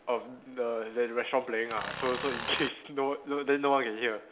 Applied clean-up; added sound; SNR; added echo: none; Tools; 7 dB; none.